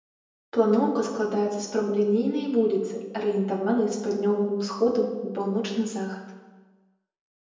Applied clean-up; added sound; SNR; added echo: none; none; none; reverberation time 1.0 s.